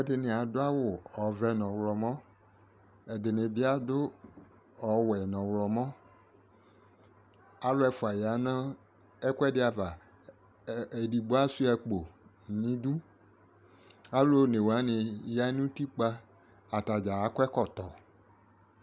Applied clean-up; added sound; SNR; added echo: none; none; none; none.